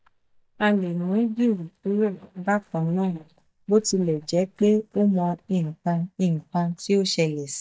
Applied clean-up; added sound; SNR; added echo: neural mask model DeepFilterNet 3.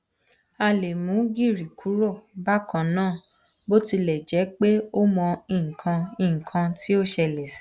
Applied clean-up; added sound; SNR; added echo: none; none; none; none.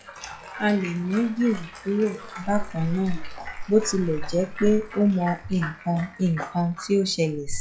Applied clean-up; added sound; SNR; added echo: classical method log-MMSE.